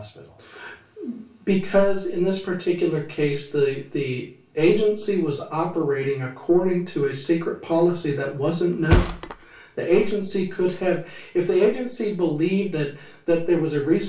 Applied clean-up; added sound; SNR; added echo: none; Thump, thud; 4 dB; reverberation time 0.3 s.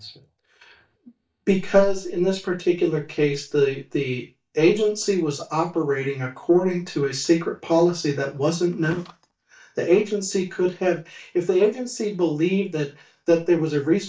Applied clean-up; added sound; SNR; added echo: neural mask model DeepFilterNet 3.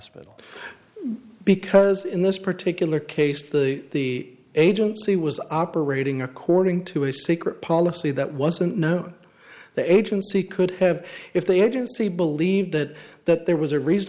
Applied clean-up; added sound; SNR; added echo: none; none; none; none.